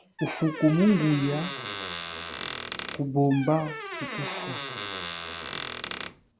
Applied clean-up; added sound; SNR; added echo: none; Squeak; 8 dB; none.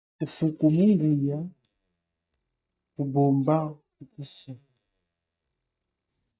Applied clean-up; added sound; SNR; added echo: neural mask model DeepFilterNet 3.